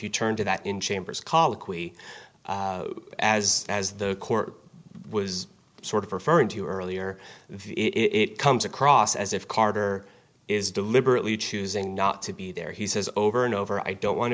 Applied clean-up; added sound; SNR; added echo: none; none; none; none.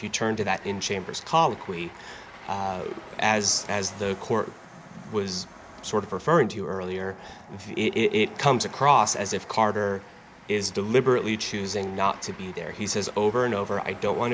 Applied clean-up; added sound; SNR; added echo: none; Train; 19 dB; none.